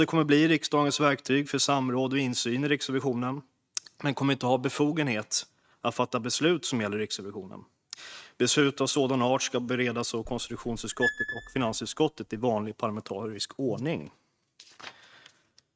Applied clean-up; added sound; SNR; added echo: neural mask model RNNoise.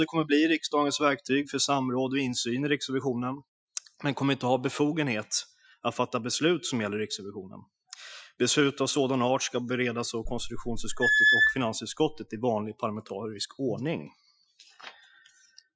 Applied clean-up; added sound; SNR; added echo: classical method Wiener filter.